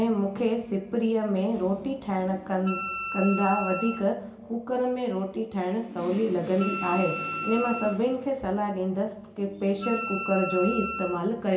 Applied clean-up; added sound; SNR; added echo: none; Wind instrument, woodwind instrument; 8 dB; reverberation time 0.4 s.